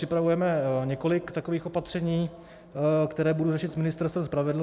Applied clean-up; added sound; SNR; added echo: none; none; none; none.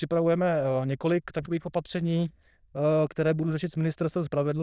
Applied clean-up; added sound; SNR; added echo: neural diffusion model UNIVERSE++.